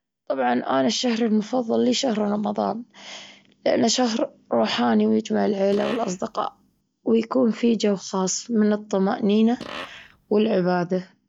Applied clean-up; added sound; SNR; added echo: none; Fart; 17 dB; none.